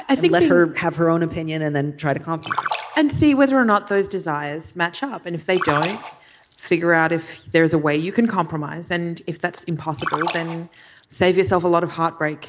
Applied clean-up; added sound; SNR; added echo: none; Splash, splatter; 8 dB; none.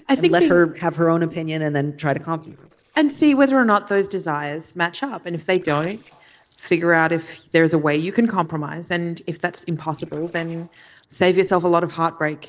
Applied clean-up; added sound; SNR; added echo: neural separator model SepFormer DNS4.